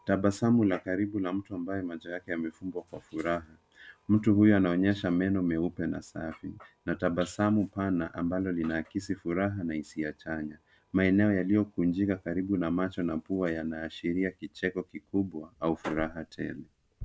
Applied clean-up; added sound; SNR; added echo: none; none; none; none.